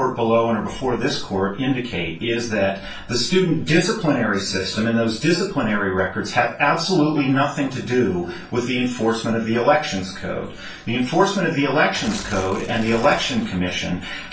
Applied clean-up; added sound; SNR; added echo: none; Tearing; 16 dB; reverberation time 0.2 s.